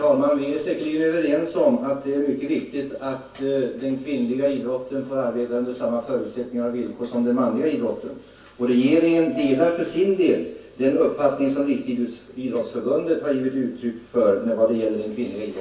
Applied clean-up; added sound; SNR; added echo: none; Piano; 17 dB; reverberation time 0.3 s.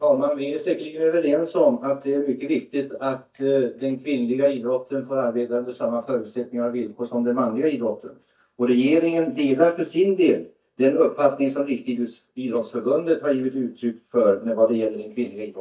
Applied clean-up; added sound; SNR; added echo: neural mask model DeepFilterNet 3.